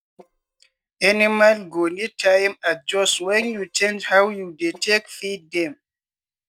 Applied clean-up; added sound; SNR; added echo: neural mask model DeepFilterNet 3.